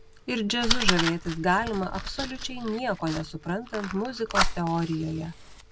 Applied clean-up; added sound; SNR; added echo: none; Fire; 2 dB; none.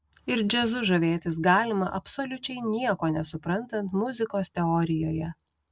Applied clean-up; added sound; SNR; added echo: none; none; none; none.